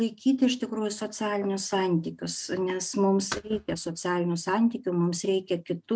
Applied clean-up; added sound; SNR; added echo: neural mask model RNNoise.